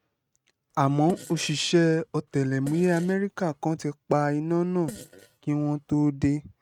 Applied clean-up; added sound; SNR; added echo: neural mask model RNNoise.